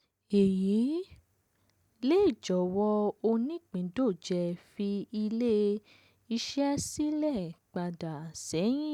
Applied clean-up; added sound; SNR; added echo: none; none; none; none.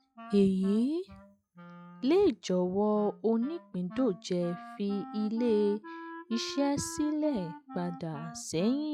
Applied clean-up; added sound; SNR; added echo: classical method log-MMSE.